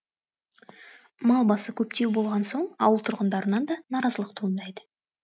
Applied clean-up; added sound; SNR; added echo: none; none; none; none.